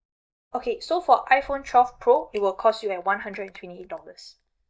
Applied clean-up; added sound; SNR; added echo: neural mask model DeepFilterNet 3.